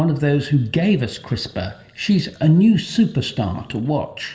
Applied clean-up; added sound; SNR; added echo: none; none; none; reverberation time 1.4 s.